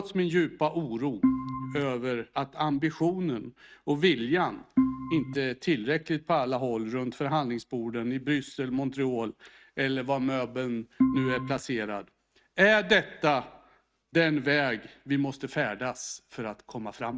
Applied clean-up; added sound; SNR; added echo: neural mask model RNNoise.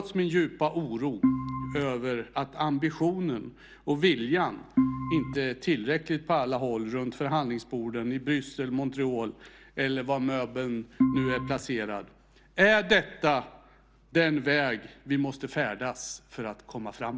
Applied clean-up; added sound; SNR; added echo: none; Organ; 1 dB; none.